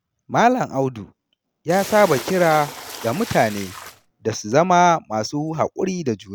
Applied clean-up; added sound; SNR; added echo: none; Splash, splatter; 13 dB; none.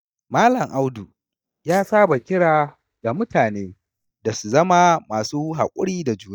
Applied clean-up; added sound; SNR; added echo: neural mask model DeepFilterNet 3.